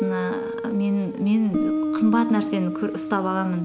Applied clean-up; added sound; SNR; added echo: none; Guitar; 4 dB; none.